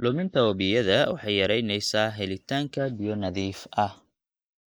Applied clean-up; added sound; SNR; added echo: neural mask model Resemble Enhance denoiser.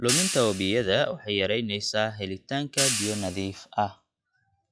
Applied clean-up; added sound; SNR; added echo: classical method log-MMSE.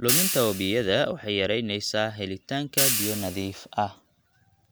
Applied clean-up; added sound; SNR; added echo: none; Hi-hat; 2 dB; none.